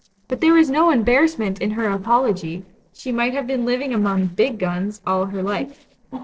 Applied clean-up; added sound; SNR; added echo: neural separator model SepFormer DNS4.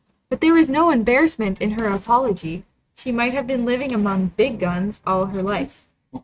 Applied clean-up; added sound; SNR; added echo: neural mask model RNNoise.